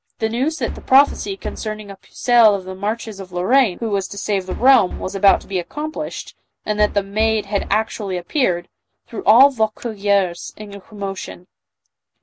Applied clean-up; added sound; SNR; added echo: none; Knock; 11 dB; none.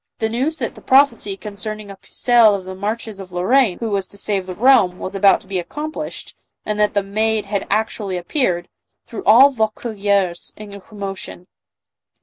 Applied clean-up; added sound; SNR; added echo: neural separator model SepFormer DNS4.